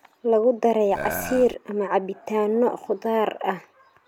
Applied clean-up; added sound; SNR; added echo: none; Burping, eructation; 8 dB; none.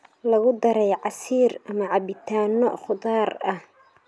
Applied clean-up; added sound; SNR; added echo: none; none; none; none.